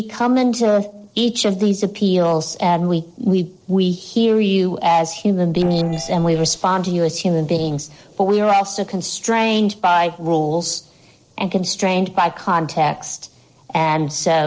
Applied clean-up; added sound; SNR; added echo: neural separator model SepFormer DNS4.